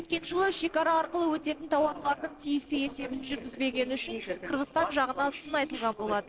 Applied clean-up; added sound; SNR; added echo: neural separator model SepFormer DNS4.